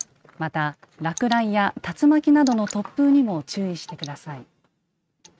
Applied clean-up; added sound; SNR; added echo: neural mask model RNNoise.